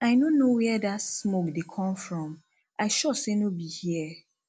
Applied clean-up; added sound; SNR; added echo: none; none; none; none.